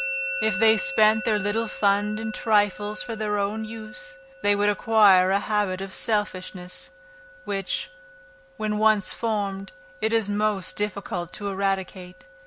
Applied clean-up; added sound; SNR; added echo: none; Musical instrument; 13 dB; none.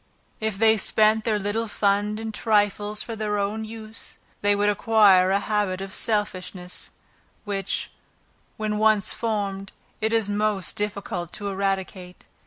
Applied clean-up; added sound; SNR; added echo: none; none; none; none.